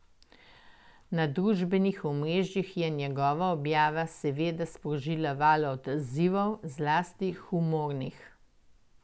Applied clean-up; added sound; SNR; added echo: none; none; none; none.